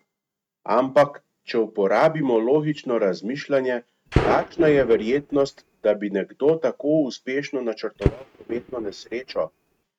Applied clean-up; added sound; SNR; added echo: neural mask model RNNoise.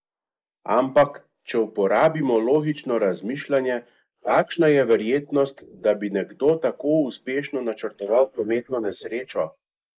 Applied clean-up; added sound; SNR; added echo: neural mask model Resemble Enhance denoiser.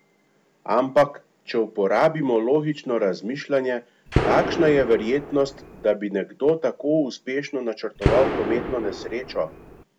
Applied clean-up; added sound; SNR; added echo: none; Gunshot, gunfire; 4 dB; none.